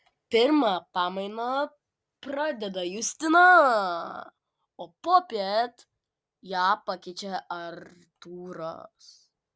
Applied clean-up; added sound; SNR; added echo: none; none; none; none.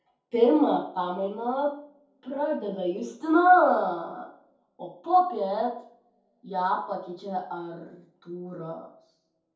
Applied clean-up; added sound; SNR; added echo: none; none; none; reverberation time 0.6 s.